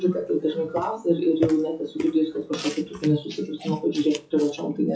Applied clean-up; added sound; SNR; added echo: classical method WPE with log-MMSE.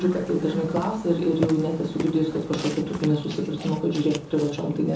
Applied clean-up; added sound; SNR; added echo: none; Burping, eructation; 13 dB; reverberation time 1.0 s.